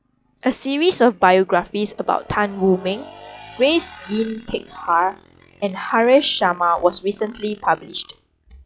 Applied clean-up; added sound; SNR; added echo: classical method log-MMSE.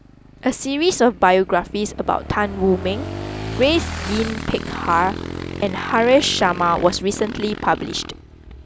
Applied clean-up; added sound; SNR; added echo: none; Motorcycle / Engine; 10 dB; none.